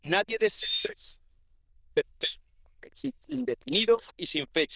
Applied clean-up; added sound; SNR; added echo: neural diffusion model UNIVERSE++.